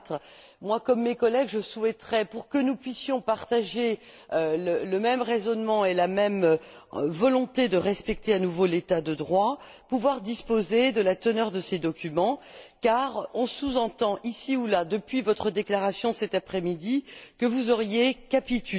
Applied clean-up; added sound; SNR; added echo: none; none; none; none.